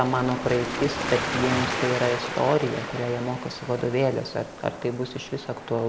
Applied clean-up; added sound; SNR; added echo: none; Waves, surf; 6 dB; none.